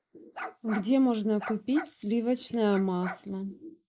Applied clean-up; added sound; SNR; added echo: neural mask model Resemble Enhance denoiser.